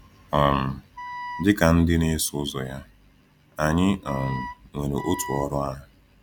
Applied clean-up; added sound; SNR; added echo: none; Wind instrument, woodwind instrument; 12 dB; none.